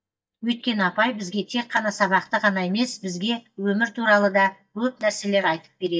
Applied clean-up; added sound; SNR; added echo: neural mask model DeepFilterNet 3.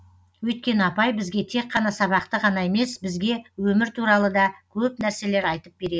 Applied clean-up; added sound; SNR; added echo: none; none; none; none.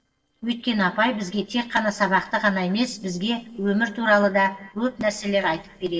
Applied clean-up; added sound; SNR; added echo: neural separator model SepFormer DNS4.